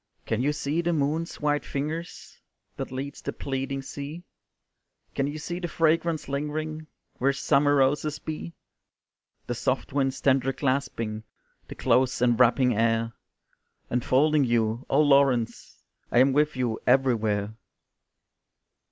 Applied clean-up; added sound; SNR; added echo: none; none; none; none.